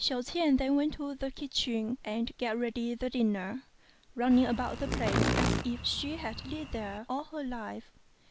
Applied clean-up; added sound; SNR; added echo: none; Insect; 1 dB; none.